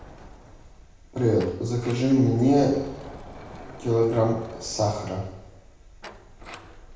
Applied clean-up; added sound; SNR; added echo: none; Sliding door; 18 dB; reverberation time 0.8 s.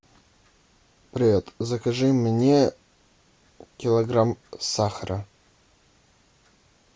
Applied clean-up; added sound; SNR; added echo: none; none; none; none.